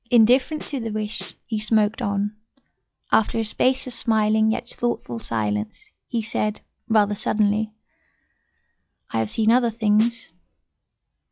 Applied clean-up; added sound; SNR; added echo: classical method log-MMSE.